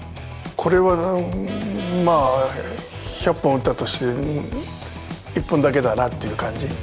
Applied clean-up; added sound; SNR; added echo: none; none; none; none.